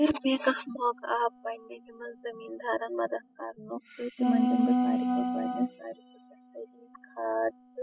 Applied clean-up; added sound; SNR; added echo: classical method spectral subtraction.